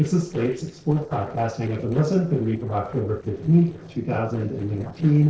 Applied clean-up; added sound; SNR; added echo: neural separator model SepFormer DNS4.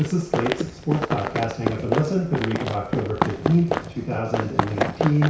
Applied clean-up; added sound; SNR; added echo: none; Run; 3 dB; reverberation time 0.6 s.